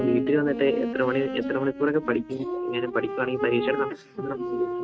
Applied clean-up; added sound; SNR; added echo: neural mask model RNNoise.